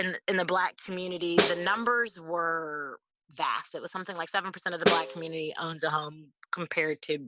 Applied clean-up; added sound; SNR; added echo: none; Snare drum; 0 dB; none.